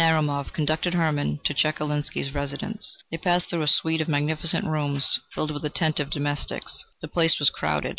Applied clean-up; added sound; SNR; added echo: none; none; none; none.